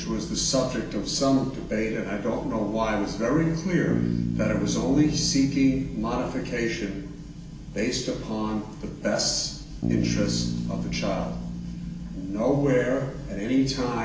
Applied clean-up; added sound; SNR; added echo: none; Bass guitar; 7 dB; reverberation time 0.4 s.